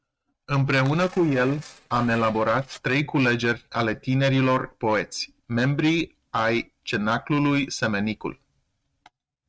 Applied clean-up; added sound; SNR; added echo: neural mask model RNNoise.